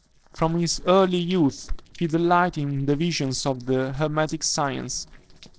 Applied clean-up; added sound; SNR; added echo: neural separator model SepFormer DNS4.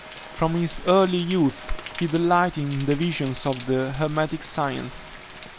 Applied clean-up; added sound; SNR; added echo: none; Rain; 15 dB; none.